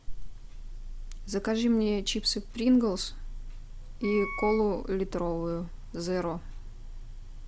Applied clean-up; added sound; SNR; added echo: none; Wind instrument, woodwind instrument; 10 dB; none.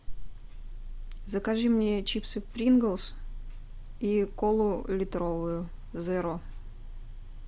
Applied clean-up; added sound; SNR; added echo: none; none; none; none.